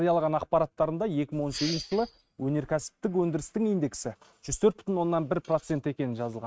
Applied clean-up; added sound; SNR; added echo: neural mask model RNNoise.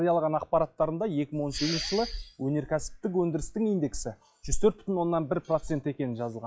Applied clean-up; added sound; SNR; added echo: classical method log-MMSE.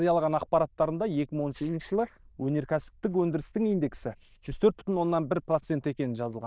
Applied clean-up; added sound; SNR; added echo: neural diffusion model UNIVERSE++.